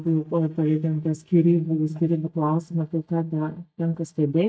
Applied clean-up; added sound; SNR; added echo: neural mask model DeepFilterNet 3.